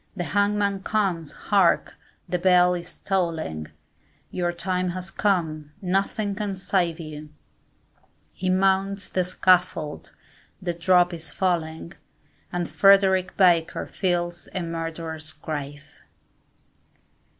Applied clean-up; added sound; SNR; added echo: none; none; none; none.